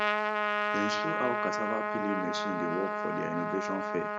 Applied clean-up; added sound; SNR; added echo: neural mask model RNNoise.